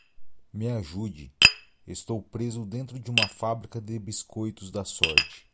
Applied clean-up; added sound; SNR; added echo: none; Tap; -4 dB; none.